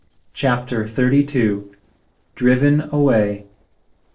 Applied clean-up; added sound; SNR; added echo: neural separator model SepFormer DNS4.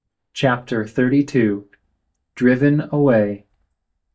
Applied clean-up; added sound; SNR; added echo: neural mask model DeepFilterNet 3.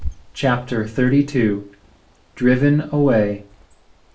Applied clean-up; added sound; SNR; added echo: none; Bird; 17 dB; reverberation time 0.3 s.